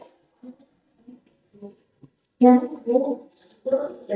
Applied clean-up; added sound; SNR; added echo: neural mask model DeepFilterNet 3.